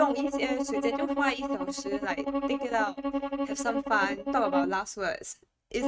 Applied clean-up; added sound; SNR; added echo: neural mask model RNNoise.